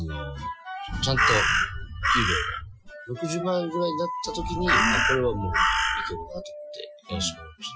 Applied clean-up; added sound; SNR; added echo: classical method Wiener filter.